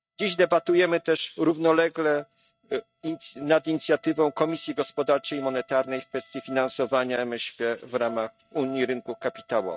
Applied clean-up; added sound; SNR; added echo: neural mask model RNNoise.